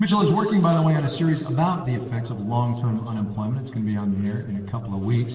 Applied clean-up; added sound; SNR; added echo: neural separator model SepFormer DNS4.